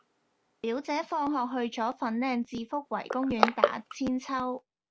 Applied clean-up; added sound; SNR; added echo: none; Crushing; 4 dB; none.